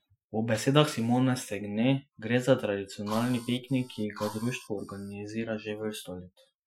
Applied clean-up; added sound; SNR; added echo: classical method Wiener filter.